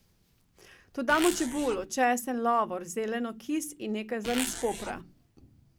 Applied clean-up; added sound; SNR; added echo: none; Zipper (clothing); 6 dB; none.